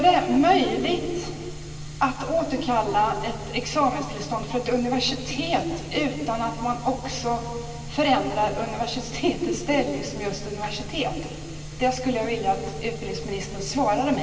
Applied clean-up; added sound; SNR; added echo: none; none; none; reverberation time 2.4 s.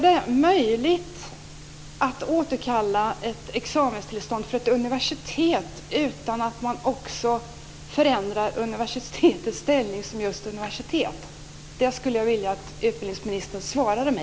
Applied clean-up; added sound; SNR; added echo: none; none; none; none.